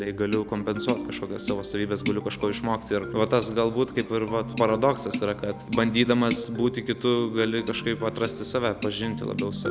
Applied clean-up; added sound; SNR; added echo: none; Tap; 13 dB; none.